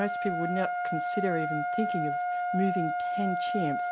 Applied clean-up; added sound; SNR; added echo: none; Trumpet; -2 dB; none.